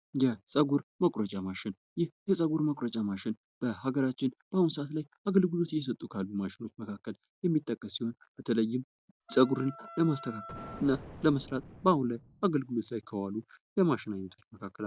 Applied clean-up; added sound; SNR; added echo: none; Wind instrument, woodwind instrument + Explosion; 16 dB; none.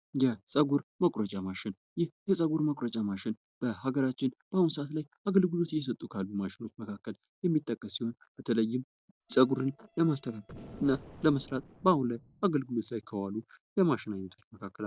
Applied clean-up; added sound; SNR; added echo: neural separator model SepFormer DNS4.